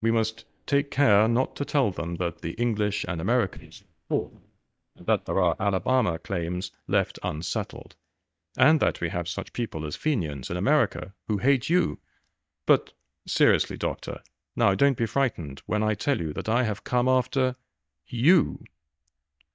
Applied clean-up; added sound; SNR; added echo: neural mask model DeepFilterNet 3.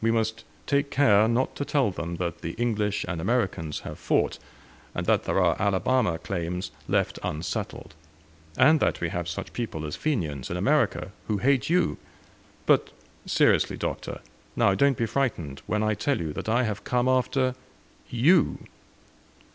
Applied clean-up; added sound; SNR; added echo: none; none; none; none.